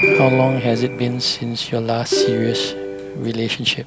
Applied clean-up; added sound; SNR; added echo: none; Piano + Plucked string instrument; 2 dB; none.